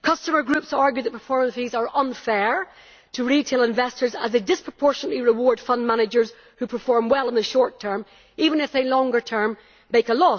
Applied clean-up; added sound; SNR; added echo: none; none; none; none.